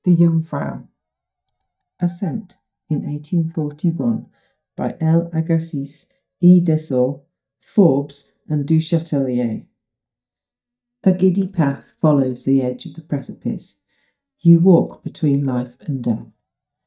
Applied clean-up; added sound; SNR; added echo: neural mask model DeepFilterNet 3.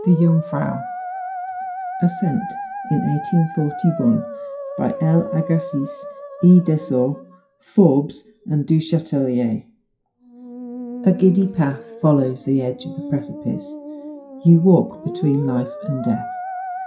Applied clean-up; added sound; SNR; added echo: classical method WPE with log-MMSE.